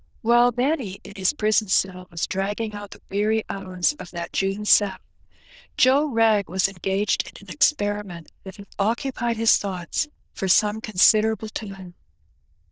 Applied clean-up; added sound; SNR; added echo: neural diffusion model UNIVERSE++.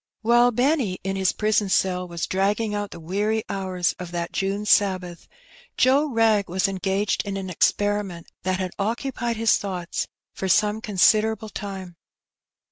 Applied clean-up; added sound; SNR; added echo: none; none; none; none.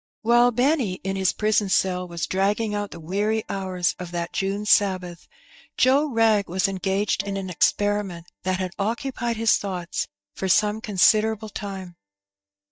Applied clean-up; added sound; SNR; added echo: neural mask model DeepFilterNet 3.